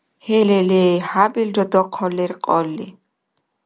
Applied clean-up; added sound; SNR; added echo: none; none; none; none.